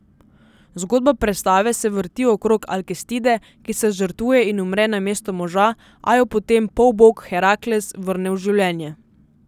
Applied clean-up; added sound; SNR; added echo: none; none; none; none.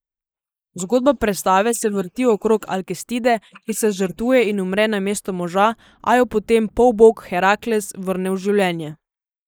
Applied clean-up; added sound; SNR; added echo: neural mask model Resemble Enhance denoiser.